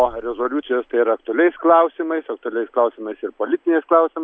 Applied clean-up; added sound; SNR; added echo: none; none; none; none.